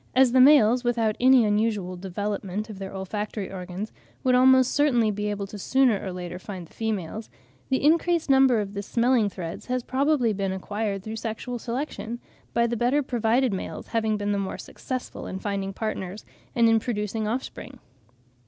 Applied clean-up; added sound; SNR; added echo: none; none; none; none.